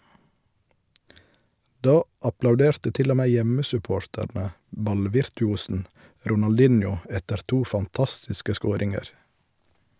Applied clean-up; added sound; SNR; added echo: none; none; none; none.